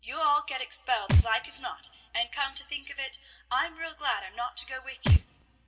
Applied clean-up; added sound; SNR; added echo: none; Thump, thud; 0 dB; reverberation time 2.1 s.